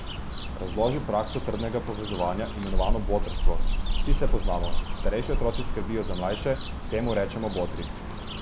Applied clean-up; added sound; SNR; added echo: none; Cricket / Bird; -4 dB; none.